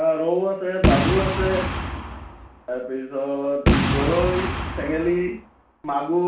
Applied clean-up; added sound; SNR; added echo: none; Boom; 0 dB; reverberation time 0.3 s.